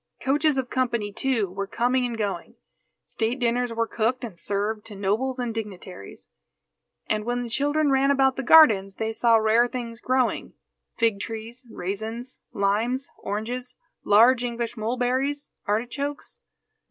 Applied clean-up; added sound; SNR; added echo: none; none; none; none.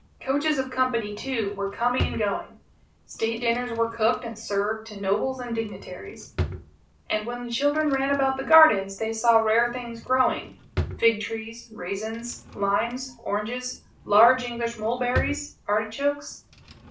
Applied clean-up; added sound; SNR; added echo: none; Drawer open or close; 13 dB; reverberation time 0.3 s.